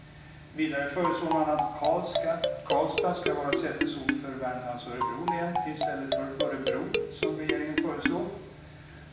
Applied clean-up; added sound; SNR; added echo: none; Marimba, xylophone; -1 dB; reverberation time 0.9 s.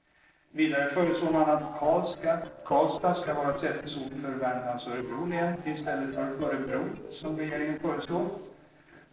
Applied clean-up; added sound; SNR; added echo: neural separator model SepFormer DNS4.